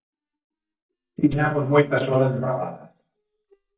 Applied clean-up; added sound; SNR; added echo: neural mask model DeepFilterNet 3.